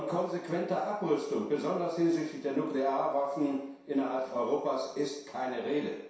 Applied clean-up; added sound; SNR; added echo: none; none; none; reverberation time 0.7 s.